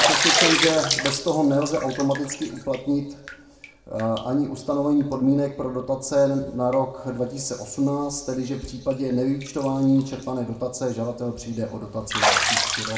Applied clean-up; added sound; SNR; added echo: none; Bathtub (filling or washing); 4 dB; reverberation time 0.7 s.